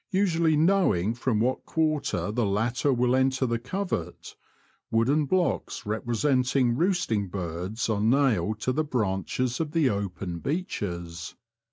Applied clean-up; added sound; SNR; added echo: none; none; none; none.